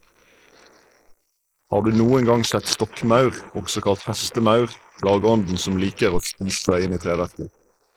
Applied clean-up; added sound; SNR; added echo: neural mask model Resemble Enhance denoiser.